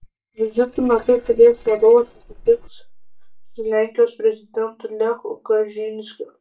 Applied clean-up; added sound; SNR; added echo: neural mask model DeepFilterNet 3.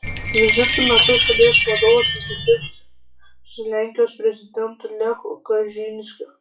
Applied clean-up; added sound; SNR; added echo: classical method WPE with log-MMSE.